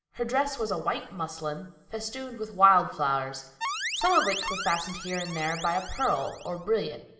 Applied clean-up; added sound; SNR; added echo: none; Alarm; 6 dB; reverberation time 1.2 s.